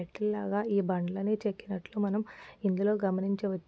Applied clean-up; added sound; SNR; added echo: none; none; none; none.